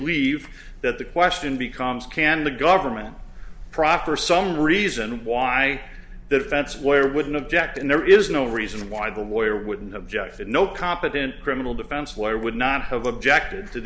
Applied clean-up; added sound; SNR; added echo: none; none; none; none.